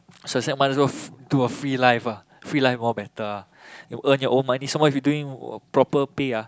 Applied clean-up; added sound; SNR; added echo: none; none; none; none.